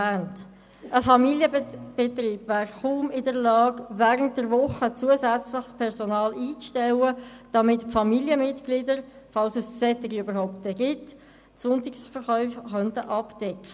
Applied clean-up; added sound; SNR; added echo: none; none; none; none.